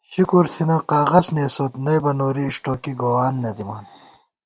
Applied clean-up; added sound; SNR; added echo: none; none; none; none.